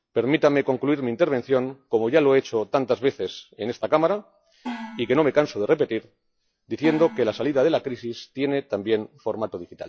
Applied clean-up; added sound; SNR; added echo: classical method log-MMSE.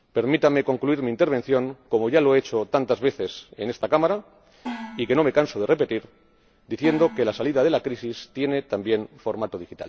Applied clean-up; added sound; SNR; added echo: none; Gong; 17 dB; none.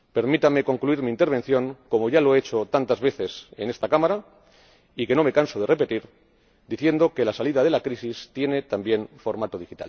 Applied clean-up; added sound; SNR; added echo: none; none; none; none.